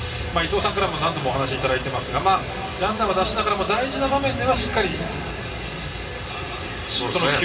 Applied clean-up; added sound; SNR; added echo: none; none; none; reverberation time 2.8 s.